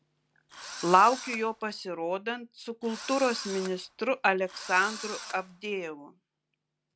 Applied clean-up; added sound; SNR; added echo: none; Engine / Drill; 13 dB; none.